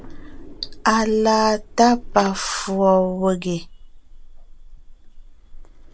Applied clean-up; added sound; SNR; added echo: none; Drawer open or close; 15 dB; none.